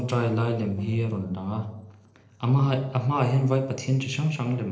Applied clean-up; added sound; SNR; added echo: neural separator model SepFormer DNS4.